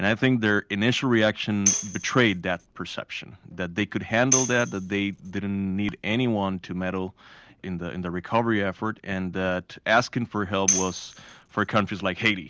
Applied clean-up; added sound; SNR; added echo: none; Tambourine; 4 dB; none.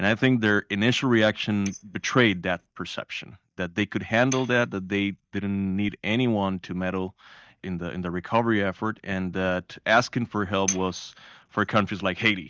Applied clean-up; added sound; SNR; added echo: neural mask model DeepFilterNet 3.